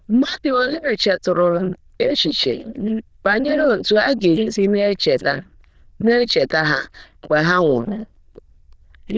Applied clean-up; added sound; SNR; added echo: neural diffusion model UNIVERSE++.